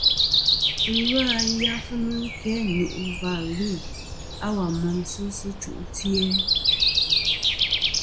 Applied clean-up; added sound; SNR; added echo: none; Breathing; -3 dB; none.